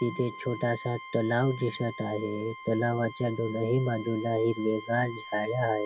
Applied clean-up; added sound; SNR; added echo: none; Bowed string instrument; 14 dB; none.